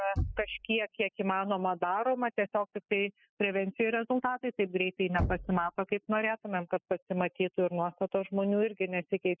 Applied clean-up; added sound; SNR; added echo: classical method spectral subtraction.